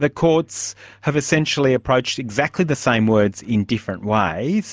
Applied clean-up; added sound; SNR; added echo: none; none; none; none.